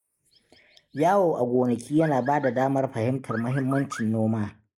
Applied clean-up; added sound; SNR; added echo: neural mask model Resemble Enhance denoiser.